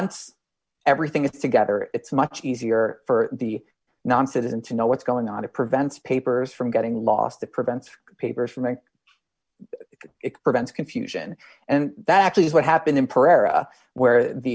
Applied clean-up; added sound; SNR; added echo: none; none; none; none.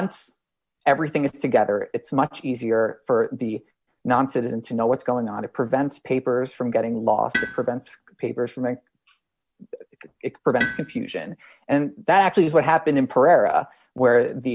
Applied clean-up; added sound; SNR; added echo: none; Tools; 13 dB; none.